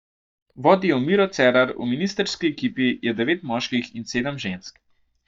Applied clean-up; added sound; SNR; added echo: neural mask model DeepFilterNet 3.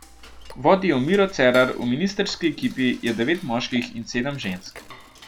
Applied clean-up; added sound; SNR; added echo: none; Cutlery, silverware / Dishes, pots, and pans; 20 dB; none.